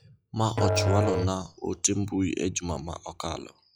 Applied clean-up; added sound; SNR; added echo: classical method log-MMSE.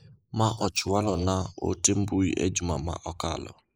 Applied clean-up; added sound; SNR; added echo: neural mask model Resemble Enhance denoiser.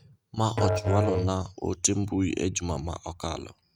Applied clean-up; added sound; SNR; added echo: neural mask model RNNoise.